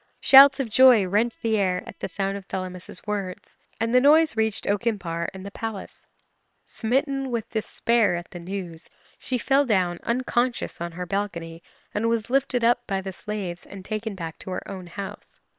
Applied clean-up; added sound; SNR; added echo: neural separator model SepFormer WHAM!.